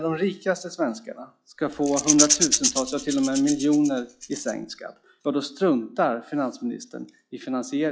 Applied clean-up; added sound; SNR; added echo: classical method log-MMSE.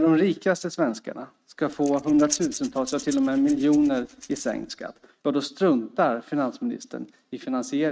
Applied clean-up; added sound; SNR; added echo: neural mask model RNNoise.